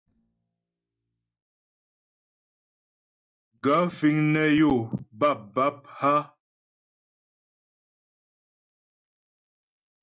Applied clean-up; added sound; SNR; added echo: neural mask model DeepFilterNet 3.